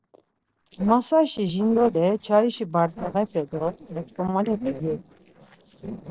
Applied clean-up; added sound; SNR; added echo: neural separator model SepFormer DNS4.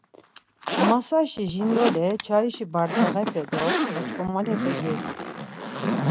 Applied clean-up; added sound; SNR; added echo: none; Zipper (clothing); 2 dB; none.